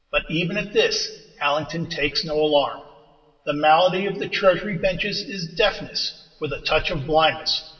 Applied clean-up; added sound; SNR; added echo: none; none; none; reverberation time 1.5 s.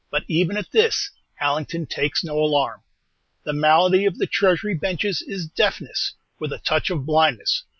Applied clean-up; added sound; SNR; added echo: none; none; none; none.